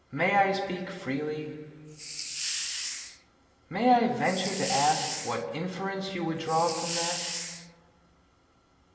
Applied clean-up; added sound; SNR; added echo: none; Hiss; 5 dB; reverberation time 2.4 s.